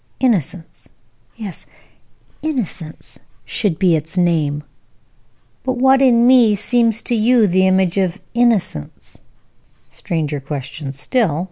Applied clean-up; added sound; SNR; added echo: none; none; none; none.